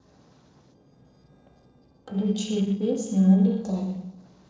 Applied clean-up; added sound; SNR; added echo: neural separator model SepFormer DNS4.